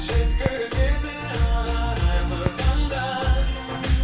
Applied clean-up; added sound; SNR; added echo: none; Crackle; 15 dB; reverberation time 0.3 s.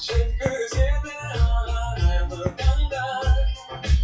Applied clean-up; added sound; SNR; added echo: classical method WPE with log-MMSE.